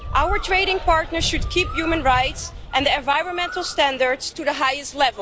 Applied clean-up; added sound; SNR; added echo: none; Bird; 9 dB; none.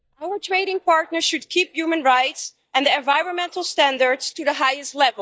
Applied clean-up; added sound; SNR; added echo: neural mask model DeepFilterNet 3.